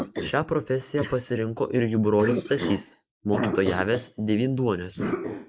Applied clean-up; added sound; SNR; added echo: neural mask model Resemble Enhance denoiser.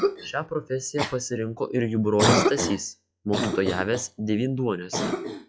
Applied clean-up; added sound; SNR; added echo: classical method log-MMSE.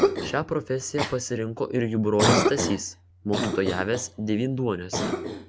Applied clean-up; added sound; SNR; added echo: none; Cough; 1 dB; none.